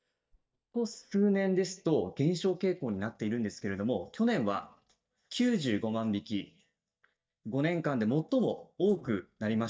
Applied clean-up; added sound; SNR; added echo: neural mask model DeepFilterNet 3.